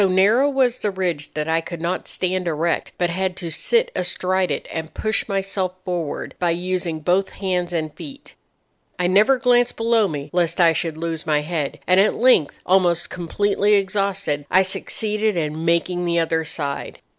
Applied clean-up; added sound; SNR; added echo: none; none; none; none.